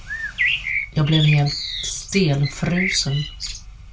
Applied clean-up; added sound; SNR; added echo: none; Bird; 5 dB; reverberation time 0.2 s.